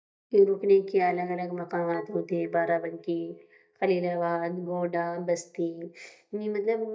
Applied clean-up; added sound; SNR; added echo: neural mask model DeepFilterNet 3.